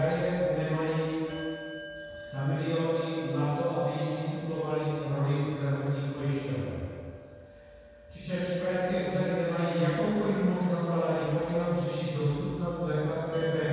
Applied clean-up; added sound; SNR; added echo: none; Bell; 19 dB; reverberation time 2.1 s.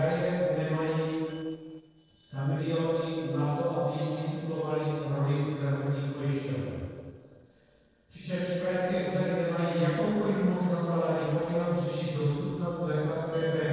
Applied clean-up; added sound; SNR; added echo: neural separator model SepFormer DNS4.